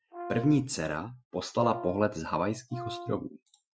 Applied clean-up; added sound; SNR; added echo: classical method Wiener filter.